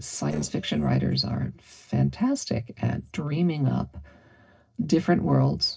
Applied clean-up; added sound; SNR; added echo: neural separator model SepFormer DNS4.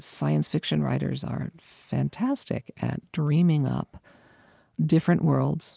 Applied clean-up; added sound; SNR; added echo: none; none; none; none.